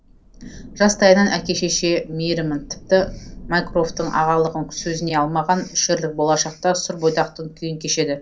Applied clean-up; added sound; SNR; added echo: none; Thunder / Rain; 19 dB; reverberation time 0.3 s.